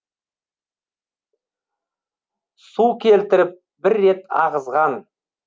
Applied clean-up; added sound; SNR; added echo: none; none; none; none.